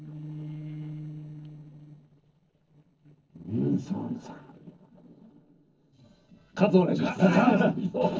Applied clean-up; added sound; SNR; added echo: neural separator model SepFormer DNS4.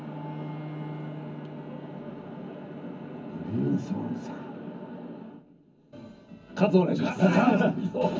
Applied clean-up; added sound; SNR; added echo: none; Bowed string instrument; 15 dB; reverberation time 0.4 s.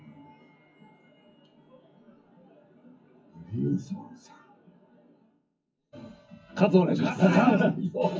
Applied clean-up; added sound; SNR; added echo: classical method WPE with log-MMSE.